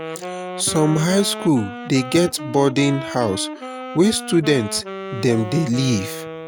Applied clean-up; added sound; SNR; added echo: none; Wind instrument, woodwind instrument; 11 dB; none.